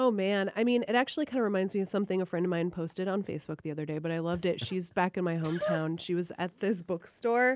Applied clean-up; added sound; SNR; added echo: none; none; none; none.